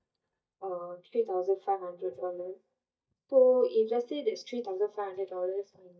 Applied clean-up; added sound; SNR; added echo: neural mask model DeepFilterNet 3.